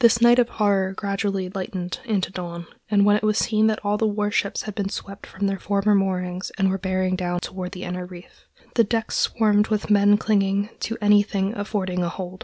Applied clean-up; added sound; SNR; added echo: none; none; none; none.